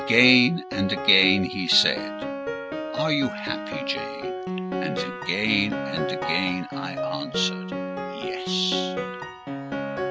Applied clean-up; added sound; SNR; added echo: none; Piano; 4 dB; none.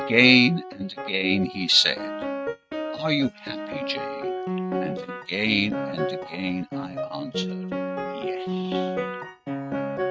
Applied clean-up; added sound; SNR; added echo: neural mask model RNNoise.